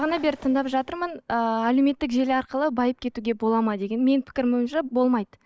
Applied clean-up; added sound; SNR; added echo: none; none; none; none.